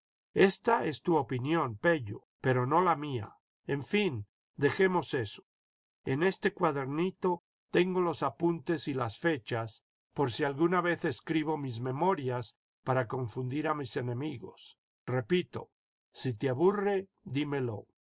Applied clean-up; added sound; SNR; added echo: none; none; none; none.